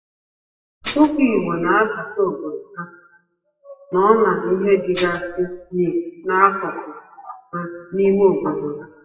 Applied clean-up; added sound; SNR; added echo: classical method WPE with log-MMSE.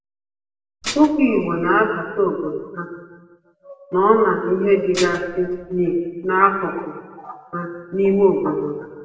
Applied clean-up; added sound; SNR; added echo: none; Dishes, pots, and pans; 13 dB; reverberation time 1.3 s.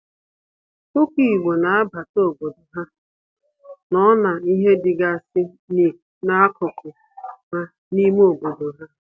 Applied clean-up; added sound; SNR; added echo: none; none; none; none.